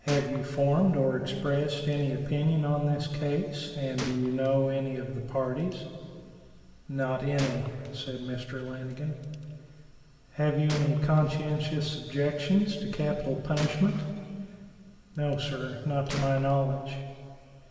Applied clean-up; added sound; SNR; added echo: none; Gunshot, gunfire; 17 dB; reverberation time 2.3 s.